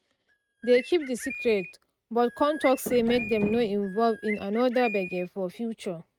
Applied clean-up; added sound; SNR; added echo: neural mask model RNNoise.